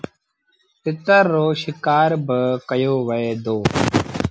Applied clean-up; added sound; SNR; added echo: none; none; none; none.